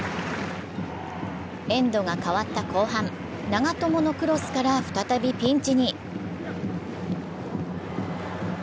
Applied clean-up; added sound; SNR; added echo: none; none; none; none.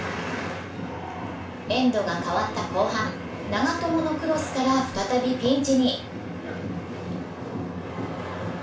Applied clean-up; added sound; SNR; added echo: none; none; none; reverberation time 0.3 s.